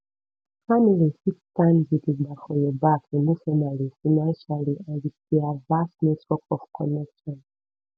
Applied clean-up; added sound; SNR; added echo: none; none; none; none.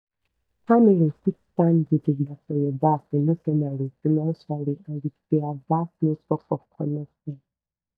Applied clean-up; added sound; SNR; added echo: neural mask model DeepFilterNet 3.